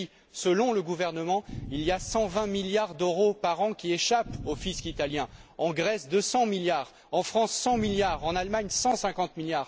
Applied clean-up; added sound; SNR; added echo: none; Boom; 14 dB; none.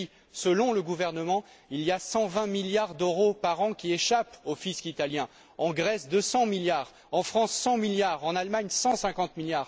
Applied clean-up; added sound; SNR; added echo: none; none; none; none.